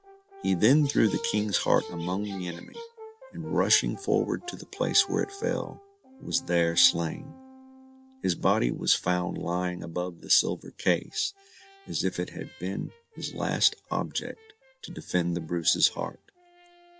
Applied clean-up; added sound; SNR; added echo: none; Bird vocalization, bird call, bird song + Brass instrument; 18 dB; none.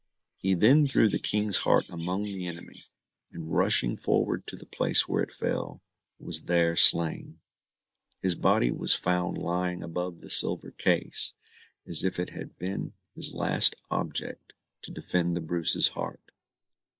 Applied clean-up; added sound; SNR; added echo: neural mask model Resemble Enhance denoiser.